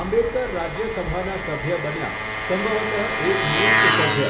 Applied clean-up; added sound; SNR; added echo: none; Engine; -2 dB; reverberation time 0.7 s.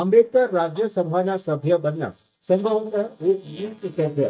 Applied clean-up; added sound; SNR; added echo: neural mask model DeepFilterNet 3.